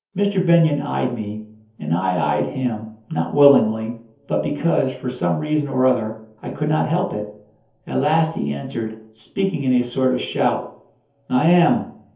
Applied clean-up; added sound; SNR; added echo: none; none; none; reverberation time 0.5 s.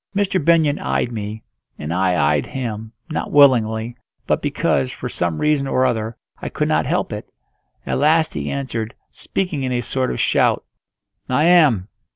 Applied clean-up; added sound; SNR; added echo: none; none; none; none.